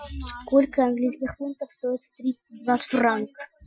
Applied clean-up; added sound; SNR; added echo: classical method Wiener filter.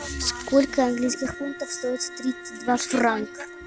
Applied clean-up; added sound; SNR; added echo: none; Bowed string instrument + Wind instrument, woodwind instrument; 14 dB; none.